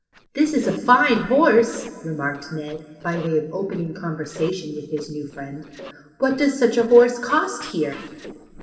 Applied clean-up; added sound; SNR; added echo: neural separator model SepFormer DNS4.